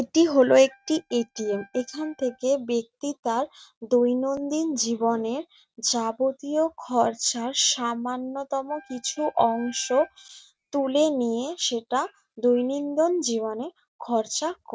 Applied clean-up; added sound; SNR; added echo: neural mask model RNNoise.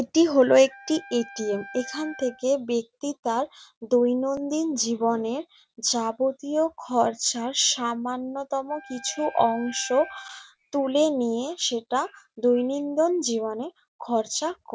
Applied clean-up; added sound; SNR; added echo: none; Wind instrument, woodwind instrument; 18 dB; none.